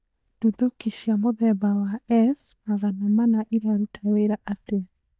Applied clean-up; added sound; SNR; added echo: neural mask model DeepFilterNet 3.